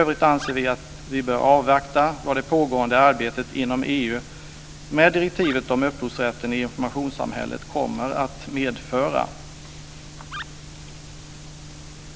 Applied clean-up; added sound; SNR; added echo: none; Animal; 17 dB; none.